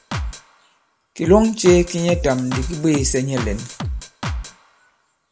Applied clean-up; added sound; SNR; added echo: none; Drum kit; 8 dB; none.